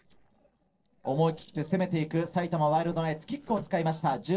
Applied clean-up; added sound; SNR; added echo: neural separator model SepFormer DNS4.